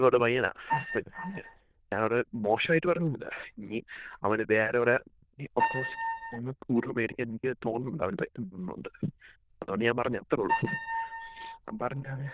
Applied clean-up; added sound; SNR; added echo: neural diffusion model UNIVERSE++.